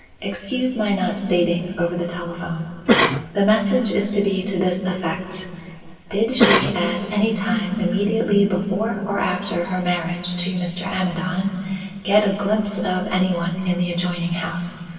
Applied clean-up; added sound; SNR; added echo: none; Cough; 0 dB; reverberation time 2.5 s.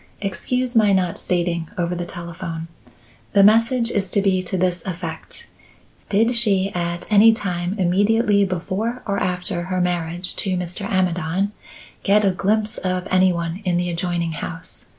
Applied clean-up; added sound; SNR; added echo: none; none; none; none.